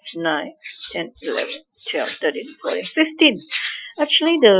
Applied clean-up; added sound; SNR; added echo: classical method Wiener filter.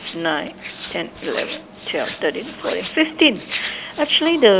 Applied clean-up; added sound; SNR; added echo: none; Hands; 13 dB; none.